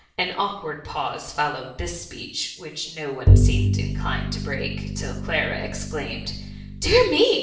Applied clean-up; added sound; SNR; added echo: none; Bowed string instrument; -4 dB; reverberation time 0.6 s.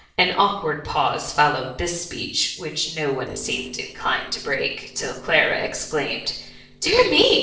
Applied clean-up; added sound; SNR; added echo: neural separator model SepFormer DNS4.